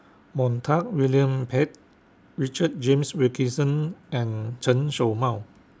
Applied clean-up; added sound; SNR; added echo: none; none; none; none.